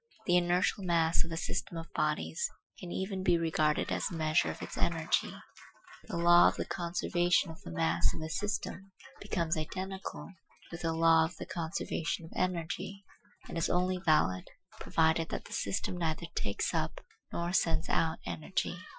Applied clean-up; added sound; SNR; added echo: classical method Wiener filter.